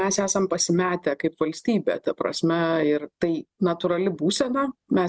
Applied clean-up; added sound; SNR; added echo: none; none; none; none.